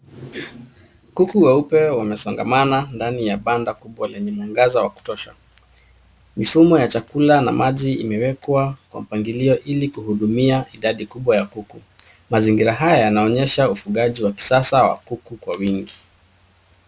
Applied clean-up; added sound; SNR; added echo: none; none; none; none.